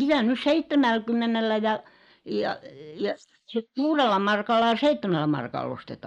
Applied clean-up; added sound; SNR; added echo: neural mask model Resemble Enhance denoiser.